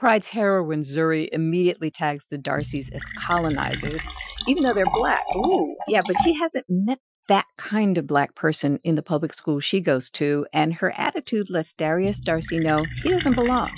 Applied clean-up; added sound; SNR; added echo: classical method Wiener filter.